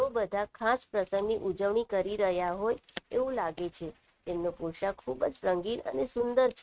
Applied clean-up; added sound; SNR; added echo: neural mask model RNNoise.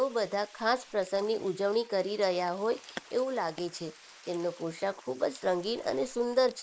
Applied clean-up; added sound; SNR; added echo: neural mask model Resemble Enhance denoiser.